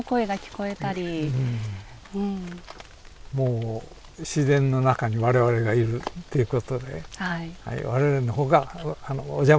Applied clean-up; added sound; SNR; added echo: none; none; none; none.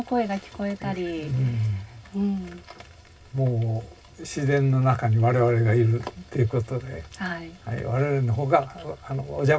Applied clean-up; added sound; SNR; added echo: none; none; none; reverberation time 0.4 s.